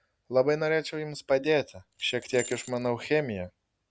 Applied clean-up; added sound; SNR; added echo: none; Keys jangling; 16 dB; none.